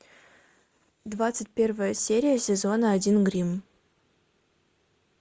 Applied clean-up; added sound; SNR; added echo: none; none; none; none.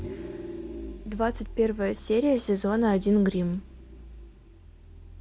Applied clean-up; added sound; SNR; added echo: none; Vehicle; 13 dB; none.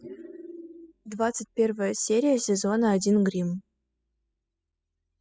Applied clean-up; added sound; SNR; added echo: classical method spectral subtraction.